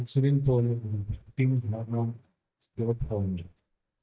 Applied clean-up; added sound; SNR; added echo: neural mask model DeepFilterNet 3.